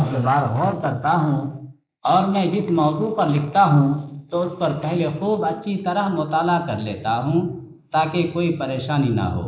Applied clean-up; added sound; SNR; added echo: neural mask model Resemble Enhance denoiser.